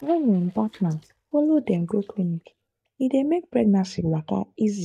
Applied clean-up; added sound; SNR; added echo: neural mask model DeepFilterNet 3.